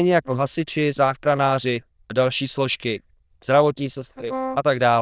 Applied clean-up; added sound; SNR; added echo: neural diffusion model UNIVERSE++.